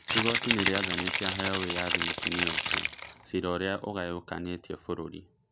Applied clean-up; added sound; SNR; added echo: none; Rattle (instrument); -1 dB; none.